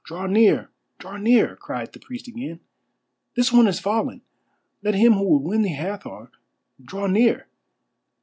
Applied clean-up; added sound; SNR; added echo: none; none; none; none.